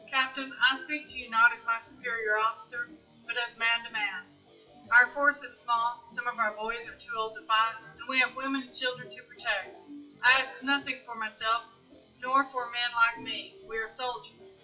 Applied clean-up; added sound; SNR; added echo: classical method WPE with log-MMSE.